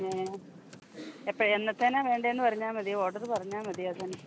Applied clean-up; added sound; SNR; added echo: none; Computer keyboard; 17 dB; none.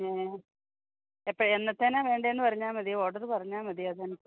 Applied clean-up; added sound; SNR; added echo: none; none; none; none.